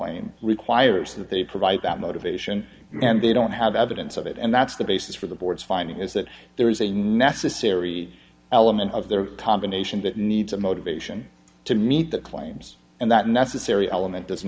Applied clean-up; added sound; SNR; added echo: none; none; none; none.